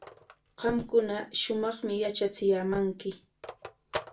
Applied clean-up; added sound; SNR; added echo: none; Telephone; 15 dB; reverberation time 0.2 s.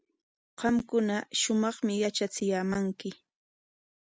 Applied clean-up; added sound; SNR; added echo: none; none; none; none.